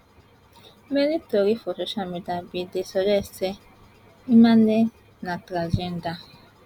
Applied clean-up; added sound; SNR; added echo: none; none; none; none.